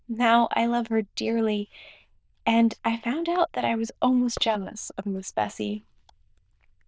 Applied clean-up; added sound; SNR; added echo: neural diffusion model UNIVERSE++.